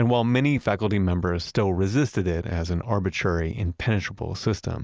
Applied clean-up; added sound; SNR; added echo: none; none; none; none.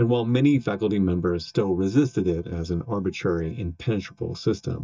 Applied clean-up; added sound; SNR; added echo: neural mask model DeepFilterNet 3.